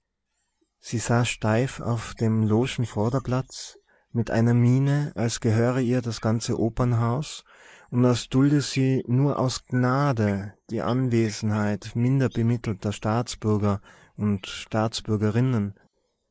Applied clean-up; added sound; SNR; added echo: neural mask model Resemble Enhance denoiser.